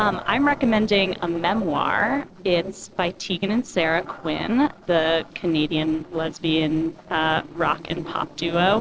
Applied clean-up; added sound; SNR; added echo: neural separator model SepFormer DNS4.